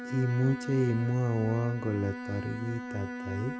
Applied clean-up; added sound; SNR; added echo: none; Bowed string instrument; 9 dB; none.